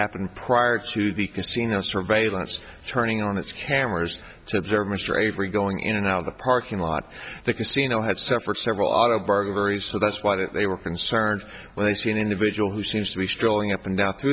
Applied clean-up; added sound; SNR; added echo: none; none; none; none.